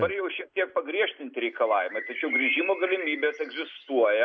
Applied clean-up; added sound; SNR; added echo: none; Bird; 7 dB; none.